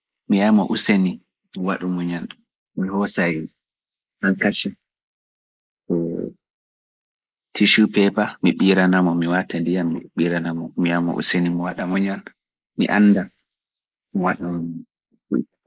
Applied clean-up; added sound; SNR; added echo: neural mask model Resemble Enhance denoiser.